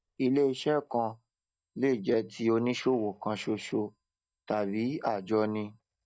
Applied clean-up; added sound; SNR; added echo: neural mask model DeepFilterNet 3.